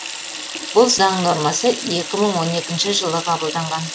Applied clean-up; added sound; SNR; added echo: none; Sink (filling or washing) / Water tap, faucet; 9 dB; none.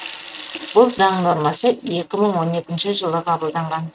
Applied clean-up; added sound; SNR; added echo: neural mask model RNNoise.